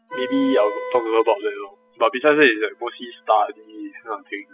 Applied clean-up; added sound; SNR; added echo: classical method spectral subtraction.